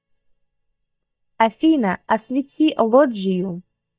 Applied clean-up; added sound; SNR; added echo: neural mask model DeepFilterNet 3.